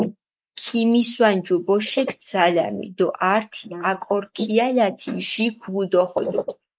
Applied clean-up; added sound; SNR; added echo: neural mask model Resemble Enhance denoiser.